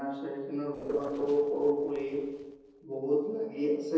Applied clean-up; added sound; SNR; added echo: neural separator model SepFormer DNS4.